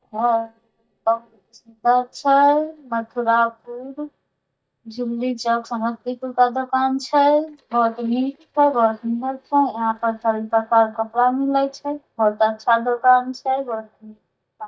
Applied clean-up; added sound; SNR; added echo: neural mask model DeepFilterNet 3.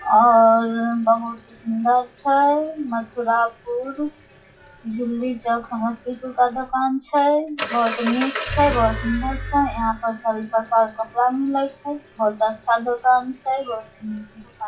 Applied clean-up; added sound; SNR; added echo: classical method WPE with log-MMSE.